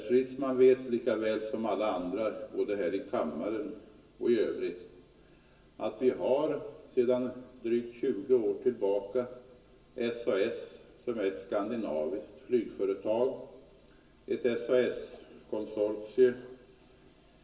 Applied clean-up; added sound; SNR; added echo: none; none; none; reverberation time 1.0 s.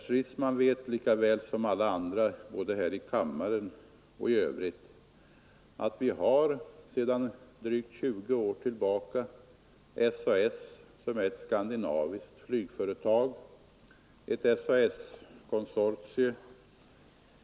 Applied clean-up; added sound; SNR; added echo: none; none; none; none.